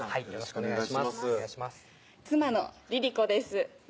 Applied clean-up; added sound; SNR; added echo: none; none; none; none.